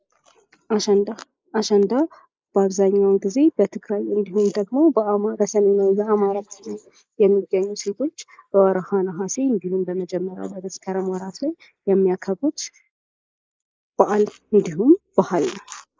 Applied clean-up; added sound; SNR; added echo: neural mask model Resemble Enhance denoiser.